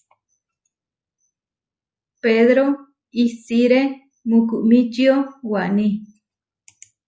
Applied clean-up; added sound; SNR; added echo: none; none; none; none.